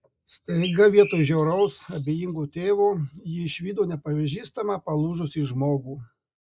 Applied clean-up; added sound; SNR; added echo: neural mask model Resemble Enhance denoiser.